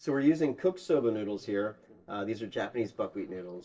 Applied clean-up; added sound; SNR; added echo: neural separator model SepFormer DNS4.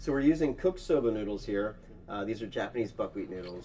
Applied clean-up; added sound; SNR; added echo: none; Vehicle; 17 dB; reverberation time 0.1 s.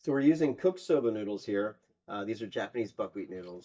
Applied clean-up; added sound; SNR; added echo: neural mask model DeepFilterNet 3.